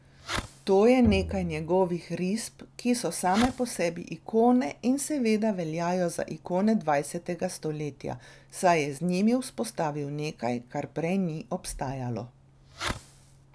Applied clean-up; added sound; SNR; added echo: none; Bowed string instrument + Fireworks; 10 dB; none.